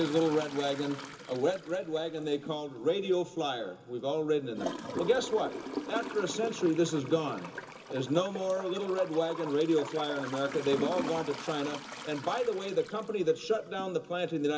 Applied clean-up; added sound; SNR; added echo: none; Toilet flush / Gurgling; 11 dB; reverberation time 0.2 s.